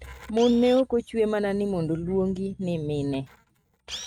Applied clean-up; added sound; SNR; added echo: neural mask model RNNoise.